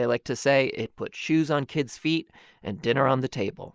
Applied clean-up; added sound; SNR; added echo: neural mask model Resemble Enhance denoiser.